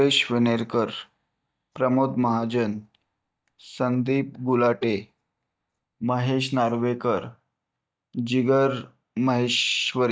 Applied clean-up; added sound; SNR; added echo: neural mask model DeepFilterNet 3.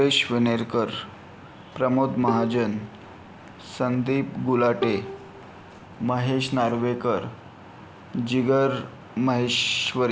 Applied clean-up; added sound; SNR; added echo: none; Bowed string instrument; 12 dB; none.